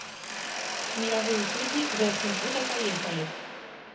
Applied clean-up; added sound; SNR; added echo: none; Mechanisms; 0 dB; reverberation time 0.4 s.